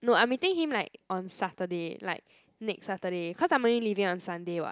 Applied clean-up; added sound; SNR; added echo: none; none; none; none.